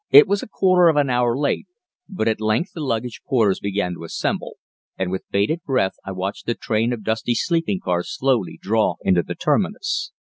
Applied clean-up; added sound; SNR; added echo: none; none; none; none.